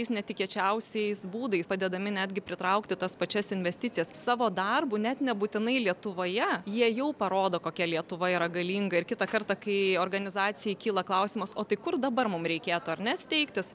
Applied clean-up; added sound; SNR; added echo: none; none; none; none.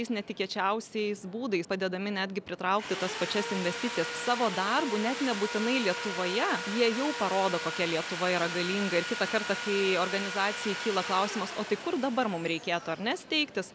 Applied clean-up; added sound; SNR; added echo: none; Sawing; 7 dB; none.